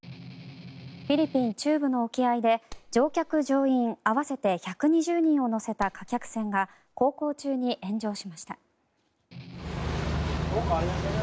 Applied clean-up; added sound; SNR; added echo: none; Strum + Clapping; 17 dB; none.